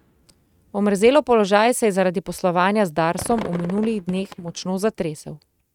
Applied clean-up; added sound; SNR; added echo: neural mask model RNNoise.